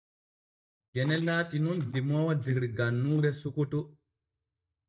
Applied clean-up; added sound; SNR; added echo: neural mask model DeepFilterNet 3.